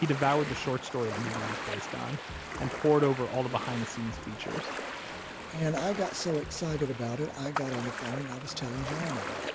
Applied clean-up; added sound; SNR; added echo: none; Ocean; 6 dB; none.